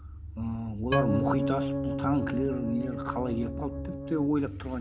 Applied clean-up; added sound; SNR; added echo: none; Organ; 1 dB; reverberation time 0.3 s.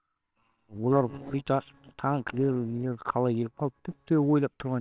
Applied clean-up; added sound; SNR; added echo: neural separator model SepFormer WHAMR!.